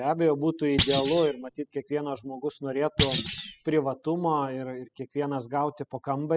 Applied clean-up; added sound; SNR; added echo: classical method spectral subtraction.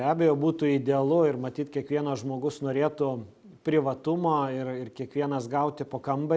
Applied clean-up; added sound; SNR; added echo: none; none; none; none.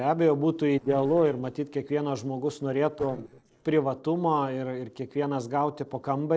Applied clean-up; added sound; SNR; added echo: neural separator model SepFormer DNS4.